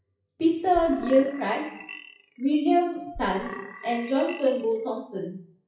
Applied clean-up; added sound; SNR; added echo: classical method WPE with log-MMSE.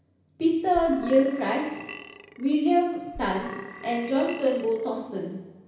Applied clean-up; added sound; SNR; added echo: none; Burping, eructation; 16 dB; reverberation time 0.9 s.